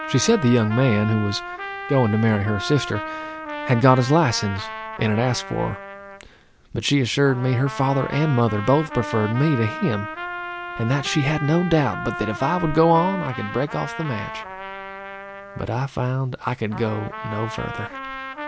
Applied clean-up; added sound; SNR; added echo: none; Trumpet; 10 dB; none.